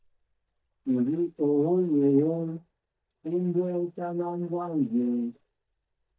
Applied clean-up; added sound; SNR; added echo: neural mask model DeepFilterNet 3.